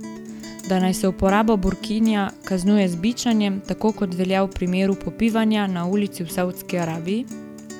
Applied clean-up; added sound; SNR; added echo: none; Guitar; 14 dB; none.